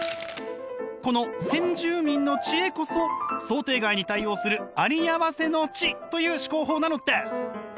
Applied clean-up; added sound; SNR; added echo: none; Whoosh, swoosh, swish; 19 dB; none.